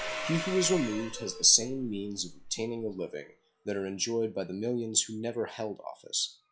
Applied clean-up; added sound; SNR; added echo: classical method log-MMSE.